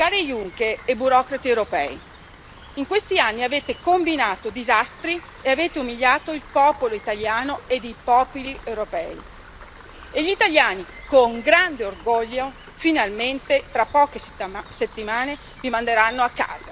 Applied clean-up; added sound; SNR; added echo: none; Rain; 20 dB; none.